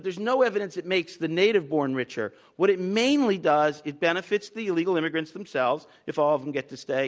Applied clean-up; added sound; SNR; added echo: none; none; none; none.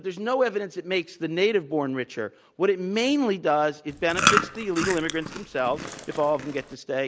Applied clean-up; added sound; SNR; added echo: none; Chewing, mastication; 2 dB; none.